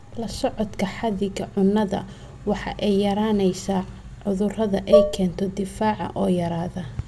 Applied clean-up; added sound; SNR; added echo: none; Dishes, pots, and pans; -3 dB; none.